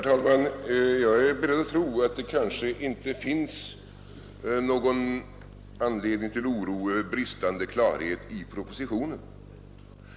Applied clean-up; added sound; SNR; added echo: none; none; none; none.